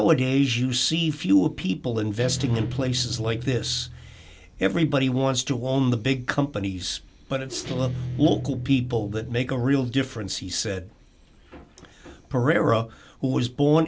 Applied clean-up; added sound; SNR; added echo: none; Guitar; 10 dB; none.